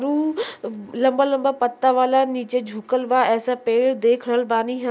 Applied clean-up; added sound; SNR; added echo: none; none; none; none.